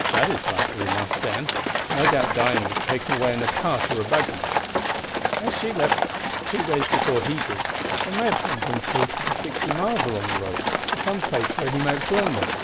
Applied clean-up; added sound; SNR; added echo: none; Livestock, farm animals, working animals; -2 dB; none.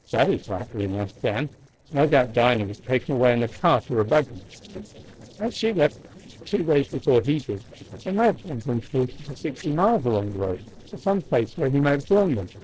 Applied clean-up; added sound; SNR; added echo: neural separator model SepFormer DNS4.